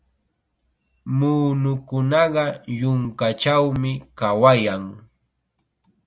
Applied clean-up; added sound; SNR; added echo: none; none; none; none.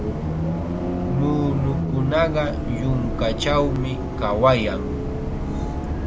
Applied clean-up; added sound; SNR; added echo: none; Bus; 1 dB; none.